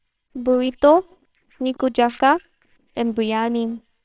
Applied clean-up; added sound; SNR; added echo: neural separator model SepFormer WHAMR!.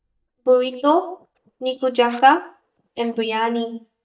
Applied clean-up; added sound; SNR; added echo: neural mask model DeepFilterNet 3.